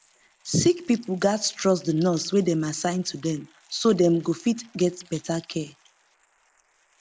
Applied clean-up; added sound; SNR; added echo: neural mask model Resemble Enhance denoiser.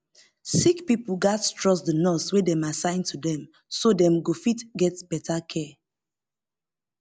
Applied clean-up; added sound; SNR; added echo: none; none; none; none.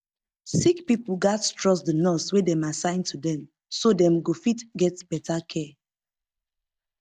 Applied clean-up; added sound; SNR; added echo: neural mask model DeepFilterNet 3.